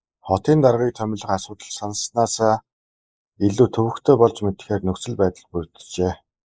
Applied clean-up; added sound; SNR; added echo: neural mask model Resemble Enhance denoiser.